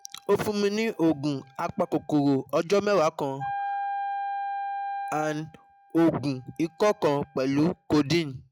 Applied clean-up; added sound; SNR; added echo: classical method log-MMSE.